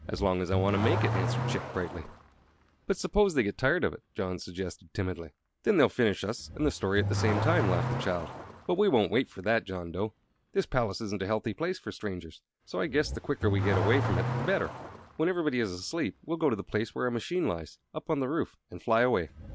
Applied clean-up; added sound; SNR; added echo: none; Accelerating, revving, vroom / Car; 6 dB; none.